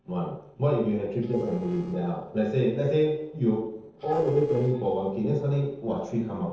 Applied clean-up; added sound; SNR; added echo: neural separator model SepFormer DNS4.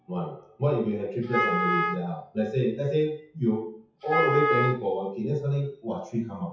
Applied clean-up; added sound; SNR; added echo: classical method WPE with log-MMSE.